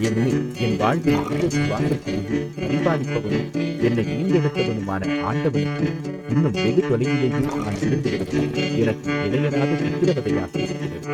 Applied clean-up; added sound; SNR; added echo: neural mask model RNNoise.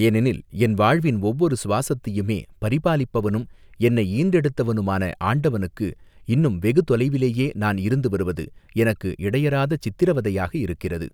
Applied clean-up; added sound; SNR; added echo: none; none; none; none.